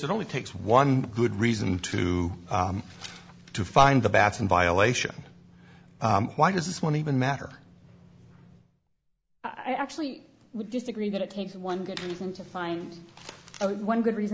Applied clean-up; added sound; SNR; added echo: none; none; none; none.